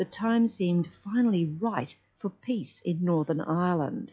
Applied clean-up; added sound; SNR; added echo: classical method log-MMSE.